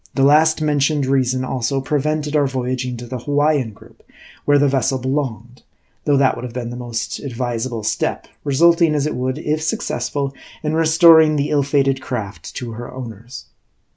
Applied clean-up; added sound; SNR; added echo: none; none; none; none.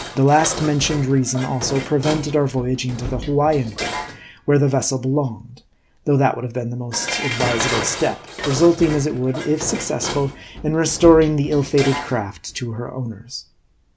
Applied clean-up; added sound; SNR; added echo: none; Dishes, pots, and pans; 10 dB; none.